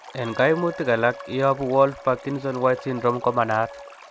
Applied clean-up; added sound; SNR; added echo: none; Wind instrument, woodwind instrument + Stream; 17 dB; none.